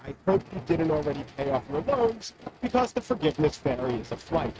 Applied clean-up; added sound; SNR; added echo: neural mask model RNNoise.